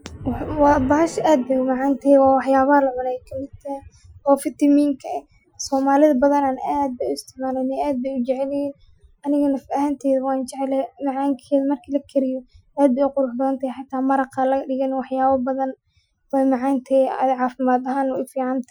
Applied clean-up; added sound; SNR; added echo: classical method Wiener filter.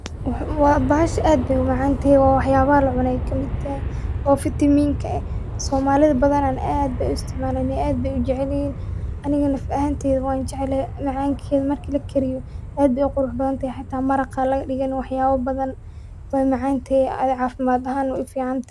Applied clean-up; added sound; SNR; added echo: none; Aircraft; 7 dB; none.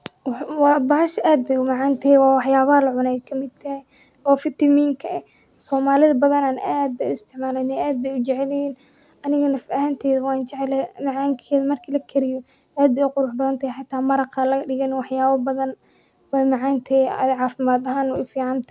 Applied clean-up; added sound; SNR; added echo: none; none; none; none.